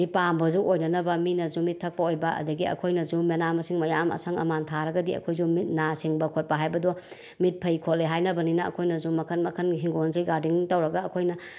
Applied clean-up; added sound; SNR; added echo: none; none; none; none.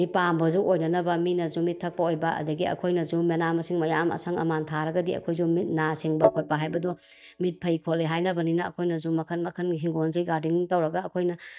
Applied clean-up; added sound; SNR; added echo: neural mask model DeepFilterNet 3.